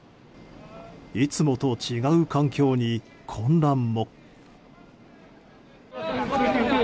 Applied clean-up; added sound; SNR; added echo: none; none; none; none.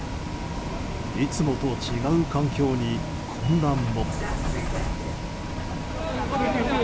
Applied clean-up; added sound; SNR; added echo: none; Bus; 2 dB; none.